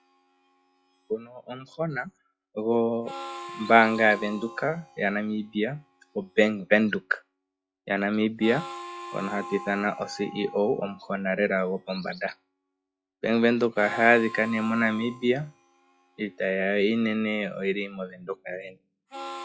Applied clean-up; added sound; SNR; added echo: classical method log-MMSE.